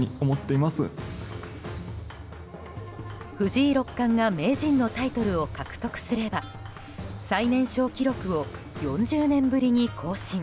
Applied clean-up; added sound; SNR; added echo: none; none; none; none.